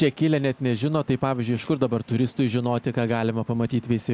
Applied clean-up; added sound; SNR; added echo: none; none; none; none.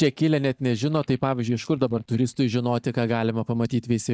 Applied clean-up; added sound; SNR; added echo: neural mask model DeepFilterNet 3.